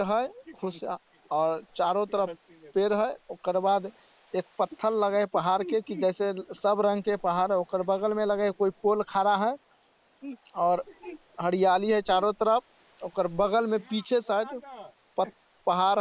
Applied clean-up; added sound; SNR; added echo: neural mask model Resemble Enhance denoiser.